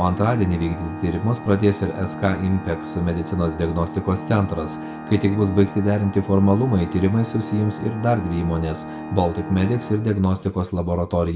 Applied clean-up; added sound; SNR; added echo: none; Organ; 12 dB; reverberation time 0.4 s.